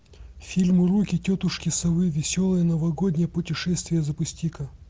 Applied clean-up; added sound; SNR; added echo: none; none; none; none.